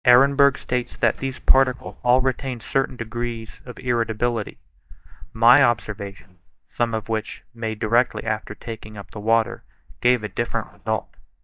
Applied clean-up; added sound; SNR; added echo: neural mask model DeepFilterNet 3.